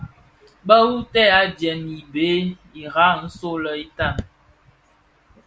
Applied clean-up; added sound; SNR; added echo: none; none; none; none.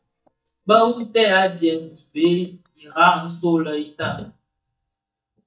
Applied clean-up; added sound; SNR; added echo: neural mask model DeepFilterNet 3.